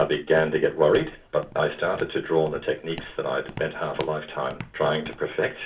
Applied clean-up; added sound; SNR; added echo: none; Walk, footsteps; 18 dB; reverberation time 0.2 s.